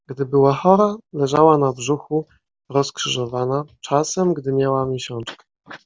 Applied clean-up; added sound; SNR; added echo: none; none; none; none.